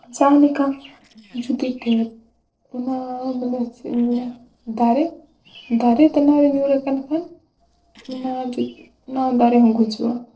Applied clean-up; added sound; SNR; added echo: neural separator model SepFormer DNS4.